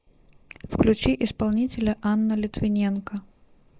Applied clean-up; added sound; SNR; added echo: neural mask model Resemble Enhance denoiser.